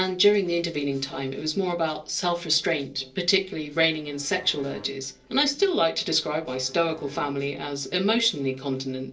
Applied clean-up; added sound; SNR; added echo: neural separator model SepFormer DNS4.